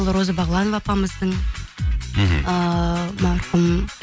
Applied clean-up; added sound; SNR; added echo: none; none; none; none.